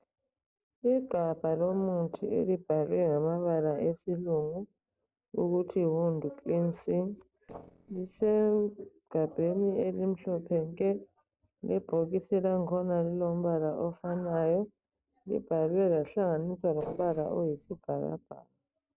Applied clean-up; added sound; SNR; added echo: neural separator model SepFormer DNS4.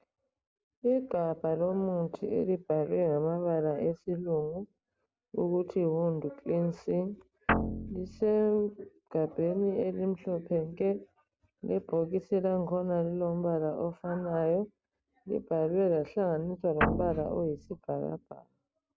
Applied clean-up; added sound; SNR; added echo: none; Guitar; 1 dB; none.